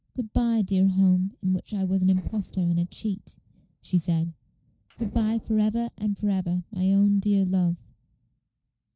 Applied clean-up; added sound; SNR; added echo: neural separator model SepFormer DNS4.